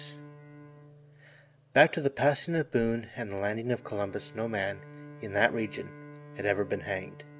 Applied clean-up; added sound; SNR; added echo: none; Bowed string instrument; 18 dB; none.